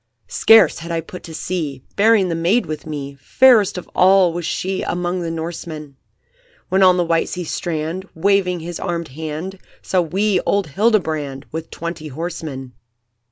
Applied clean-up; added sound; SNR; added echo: none; none; none; none.